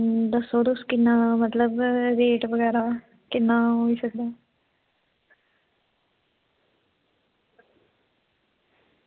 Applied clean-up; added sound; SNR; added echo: none; none; none; none.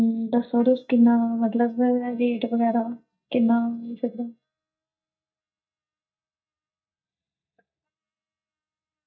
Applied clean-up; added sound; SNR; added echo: neural mask model DeepFilterNet 3.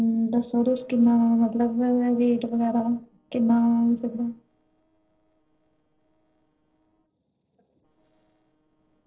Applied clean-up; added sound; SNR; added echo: neural separator model SepFormer DNS4.